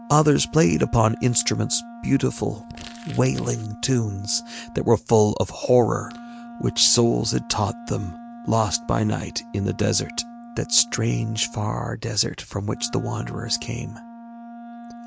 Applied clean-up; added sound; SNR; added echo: none; Crumpling, crinkling + Wind instrument, woodwind instrument; 17 dB; none.